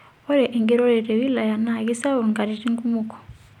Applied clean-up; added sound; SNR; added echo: none; none; none; none.